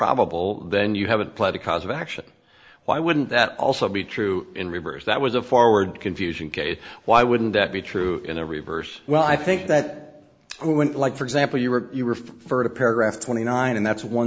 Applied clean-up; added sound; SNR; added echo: none; none; none; none.